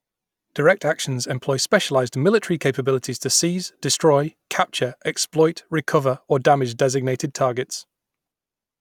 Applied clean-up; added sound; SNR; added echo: none; none; none; none.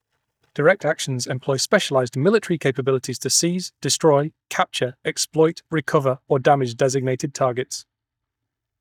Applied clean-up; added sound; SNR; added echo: neural mask model DeepFilterNet 3.